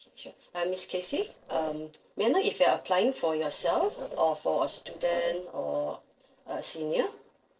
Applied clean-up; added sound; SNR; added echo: neural separator model SepFormer DNS4.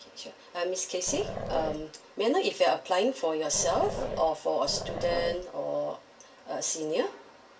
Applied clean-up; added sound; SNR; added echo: none; Growling; 6 dB; reverberation time 0.3 s.